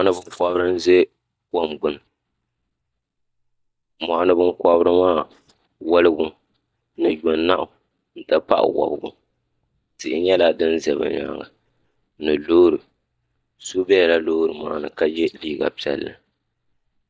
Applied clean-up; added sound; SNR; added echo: neural mask model DeepFilterNet 3.